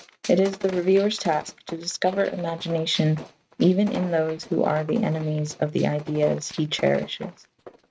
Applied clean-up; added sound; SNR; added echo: neural mask model RNNoise.